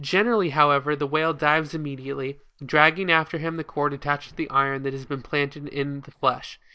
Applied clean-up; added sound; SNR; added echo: neural mask model Resemble Enhance denoiser.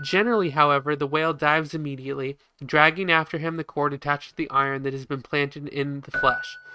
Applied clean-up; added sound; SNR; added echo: neural mask model RNNoise.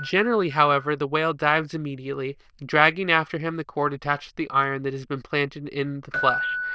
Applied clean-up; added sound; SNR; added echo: neural diffusion model UNIVERSE++.